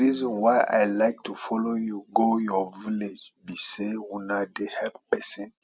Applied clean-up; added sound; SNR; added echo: none; none; none; none.